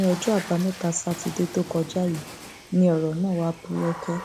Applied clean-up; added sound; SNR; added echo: none; Water / Splash, splatter; 14 dB; none.